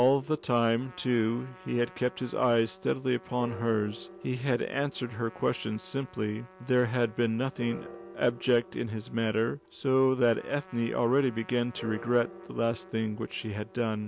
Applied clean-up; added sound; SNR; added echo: none; Piano + Trumpet; 19 dB; none.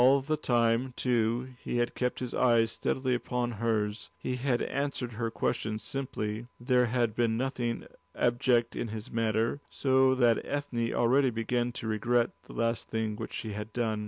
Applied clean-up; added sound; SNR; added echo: none; none; none; none.